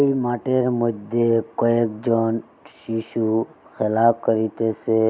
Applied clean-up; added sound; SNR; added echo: none; none; none; none.